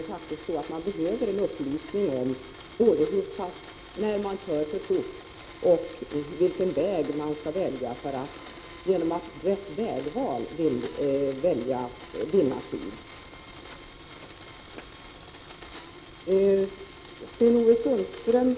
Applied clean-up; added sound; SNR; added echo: none; Domestic sounds, home sounds; 17 dB; none.